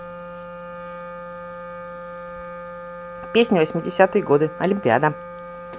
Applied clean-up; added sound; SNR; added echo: none; Wind instrument, woodwind instrument; 12 dB; none.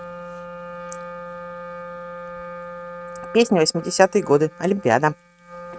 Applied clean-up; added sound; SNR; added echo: neural mask model RNNoise.